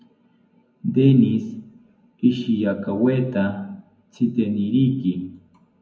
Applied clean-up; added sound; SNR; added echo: none; none; none; reverberation time 0.4 s.